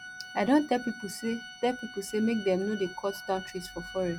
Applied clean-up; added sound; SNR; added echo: none; Organ; 14 dB; none.